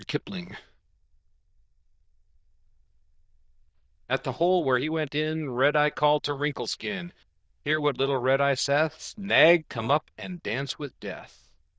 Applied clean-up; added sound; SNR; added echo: neural diffusion model UNIVERSE++.